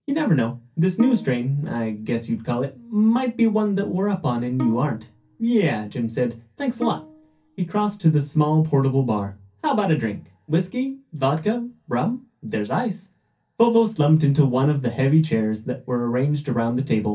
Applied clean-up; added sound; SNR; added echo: none; Bowed string instrument; 17 dB; reverberation time 0.3 s.